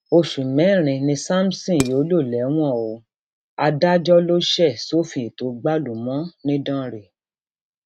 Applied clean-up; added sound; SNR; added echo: neural mask model RNNoise.